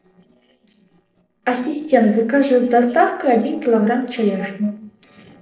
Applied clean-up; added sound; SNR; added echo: neural separator model SepFormer DNS4.